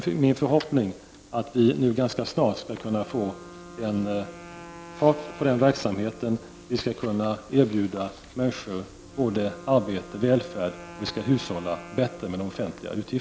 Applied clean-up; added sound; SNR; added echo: none; Wind instrument, woodwind instrument; 20 dB; none.